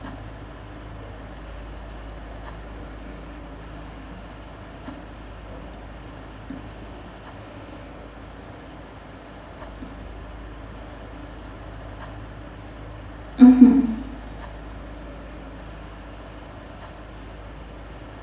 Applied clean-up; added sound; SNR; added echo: none; Mechanical fan; 12 dB; reverberation time 1.0 s.